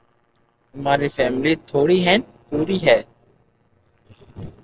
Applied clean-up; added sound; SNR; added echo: neural separator model SepFormer DNS4.